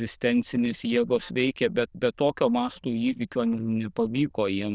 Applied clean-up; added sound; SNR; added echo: neural diffusion model UNIVERSE++.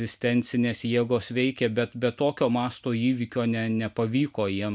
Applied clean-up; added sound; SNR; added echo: none; none; none; none.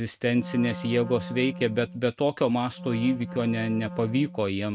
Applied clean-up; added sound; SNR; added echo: neural mask model RNNoise.